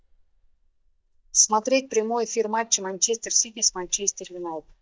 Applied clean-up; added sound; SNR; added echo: neural mask model DeepFilterNet 3.